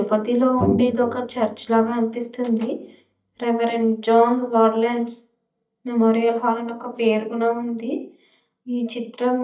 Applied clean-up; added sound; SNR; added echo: neural mask model DeepFilterNet 3.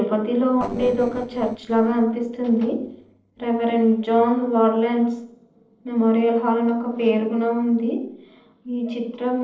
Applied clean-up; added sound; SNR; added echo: neural separator model SepFormer DNS4.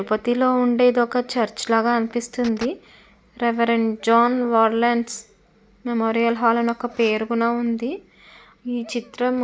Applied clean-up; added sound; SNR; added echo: none; none; none; none.